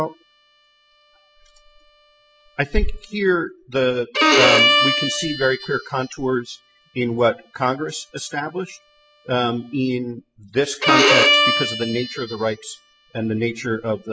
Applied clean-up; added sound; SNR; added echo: classical method spectral subtraction.